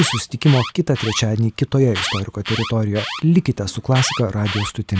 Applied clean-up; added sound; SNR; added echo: none; Alarm; 10 dB; none.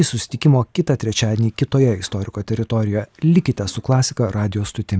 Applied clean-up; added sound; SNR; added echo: none; none; none; none.